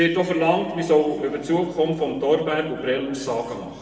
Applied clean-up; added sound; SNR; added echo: none; none; none; reverberation time 2.0 s.